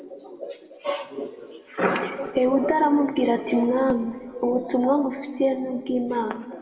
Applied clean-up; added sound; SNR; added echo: none; none; none; reverberation time 1.6 s.